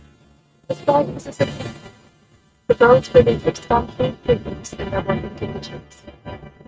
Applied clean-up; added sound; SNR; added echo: neural mask model RNNoise.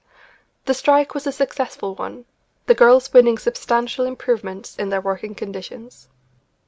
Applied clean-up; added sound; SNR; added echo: none; none; none; none.